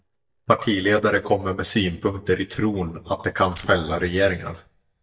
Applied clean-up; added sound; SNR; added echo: neural mask model DeepFilterNet 3.